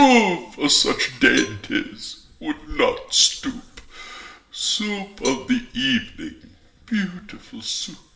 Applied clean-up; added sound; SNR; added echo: none; Cowbell; 17 dB; reverberation time 0.6 s.